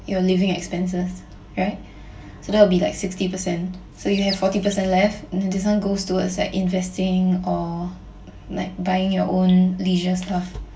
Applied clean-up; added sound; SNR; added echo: none; Chirp, tweet; 15 dB; reverberation time 0.2 s.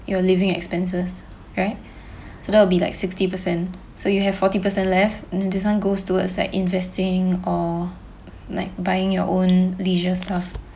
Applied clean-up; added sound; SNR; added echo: none; none; none; none.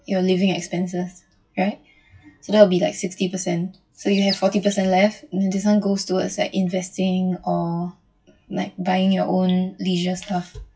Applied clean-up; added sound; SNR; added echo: classical method WPE with log-MMSE.